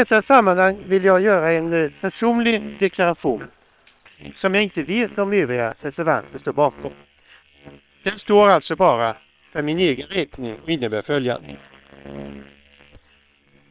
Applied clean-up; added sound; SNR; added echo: neural separator model SepFormer WHAM!.